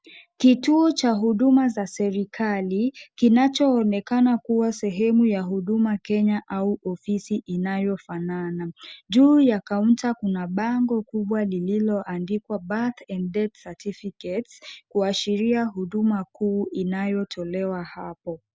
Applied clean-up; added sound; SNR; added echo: none; none; none; none.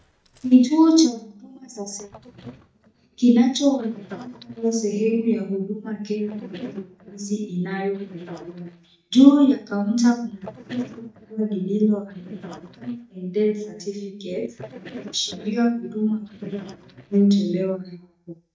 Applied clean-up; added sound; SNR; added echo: neural mask model DeepFilterNet 3.